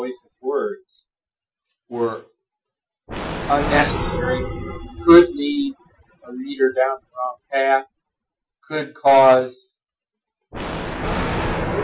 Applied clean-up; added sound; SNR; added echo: classical method Wiener filter.